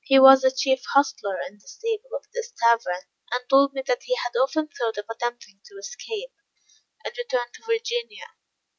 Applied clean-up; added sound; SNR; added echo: none; none; none; none.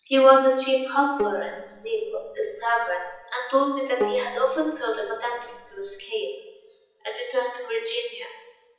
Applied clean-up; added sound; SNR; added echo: neural separator model SepFormer DNS4.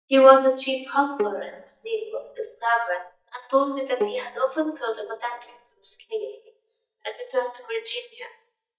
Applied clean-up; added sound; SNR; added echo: neural mask model DeepFilterNet 3.